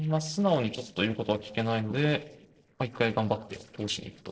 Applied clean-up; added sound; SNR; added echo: neural separator model SepFormer DNS4.